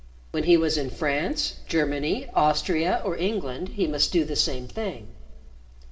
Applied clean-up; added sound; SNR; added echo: none; none; none; reverberation time 1.4 s.